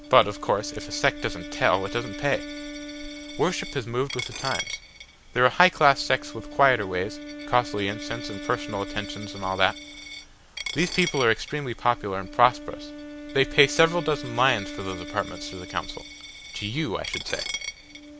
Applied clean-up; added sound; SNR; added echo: none; Wind instrument, woodwind instrument + Coin (dropping); 11 dB; none.